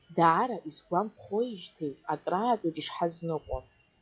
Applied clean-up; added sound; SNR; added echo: classical method log-MMSE.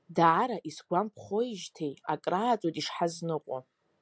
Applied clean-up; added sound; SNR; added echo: none; none; none; none.